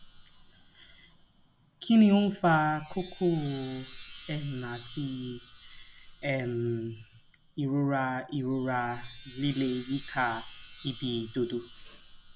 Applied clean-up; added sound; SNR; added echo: none; Chime; 18 dB; none.